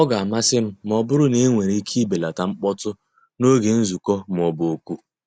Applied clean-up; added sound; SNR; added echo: none; none; none; none.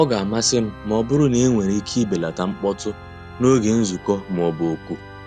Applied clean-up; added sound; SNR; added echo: none; Organ; 17 dB; none.